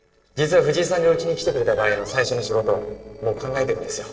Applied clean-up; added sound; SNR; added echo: neural separator model SepFormer DNS4.